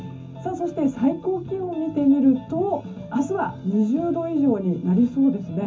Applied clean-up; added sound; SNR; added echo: none; none; none; reverberation time 0.3 s.